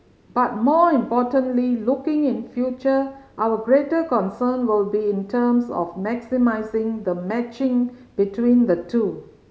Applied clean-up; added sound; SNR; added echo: none; none; none; none.